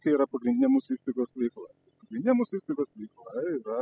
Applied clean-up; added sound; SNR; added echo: classical method spectral subtraction.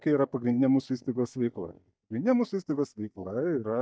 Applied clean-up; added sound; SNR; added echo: neural mask model DeepFilterNet 3.